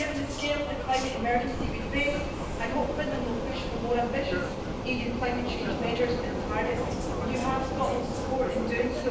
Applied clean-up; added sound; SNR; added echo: none; Vehicle; 1 dB; reverberation time 0.9 s.